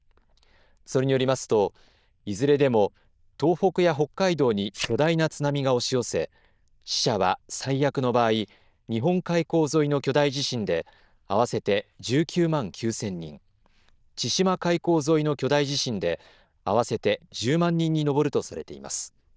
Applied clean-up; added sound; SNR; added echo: neural diffusion model UNIVERSE++.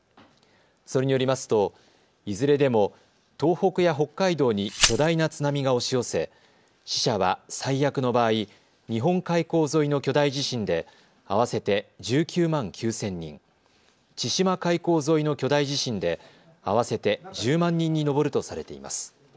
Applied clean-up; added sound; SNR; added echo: none; Glass; 5 dB; none.